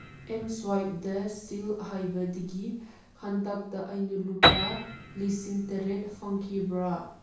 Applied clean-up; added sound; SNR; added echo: none; Piano; 1 dB; reverberation time 0.7 s.